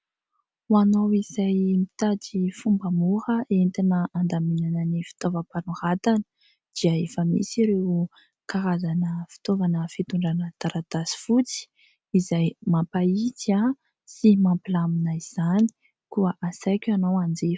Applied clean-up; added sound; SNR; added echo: none; none; none; none.